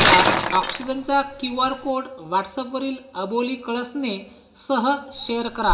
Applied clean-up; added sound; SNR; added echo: none; Shatter; 2 dB; reverberation time 0.5 s.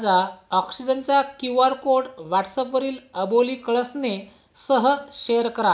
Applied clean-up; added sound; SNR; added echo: none; none; none; none.